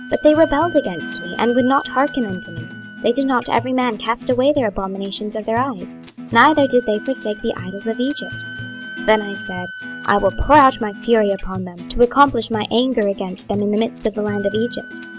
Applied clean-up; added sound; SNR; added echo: none; Wind instrument, woodwind instrument + Acoustic guitar; 14 dB; none.